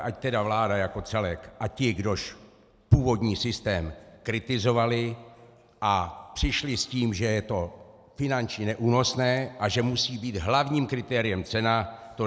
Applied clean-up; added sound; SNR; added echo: none; none; none; none.